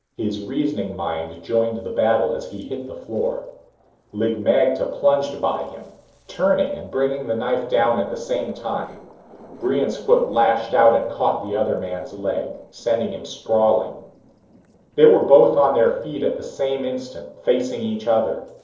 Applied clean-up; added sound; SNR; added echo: neural separator model SepFormer DNS4.